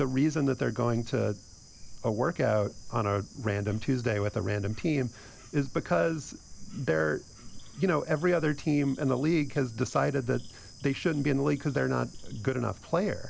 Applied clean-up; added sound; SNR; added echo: none; Bird / Insect; 16 dB; none.